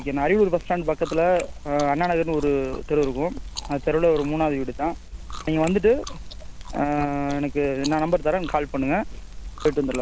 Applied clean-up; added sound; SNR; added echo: none; Chewing, mastication + Crackle; 11 dB; none.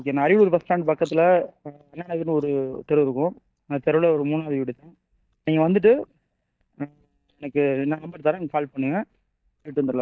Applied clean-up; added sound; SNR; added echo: neural mask model DeepFilterNet 3.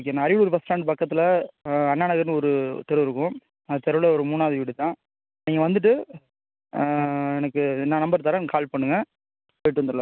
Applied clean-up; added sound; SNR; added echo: none; none; none; none.